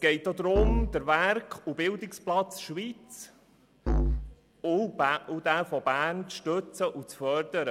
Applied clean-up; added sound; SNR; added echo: none; Musical instrument; 4 dB; none.